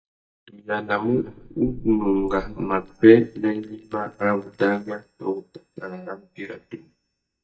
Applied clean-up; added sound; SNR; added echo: neural mask model DeepFilterNet 3.